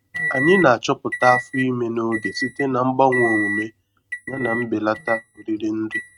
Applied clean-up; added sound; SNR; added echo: neural mask model RNNoise.